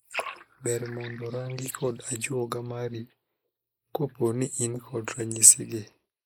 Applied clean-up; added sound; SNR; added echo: neural mask model Resemble Enhance denoiser.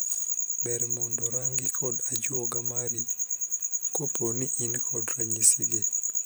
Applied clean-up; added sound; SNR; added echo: none; none; none; none.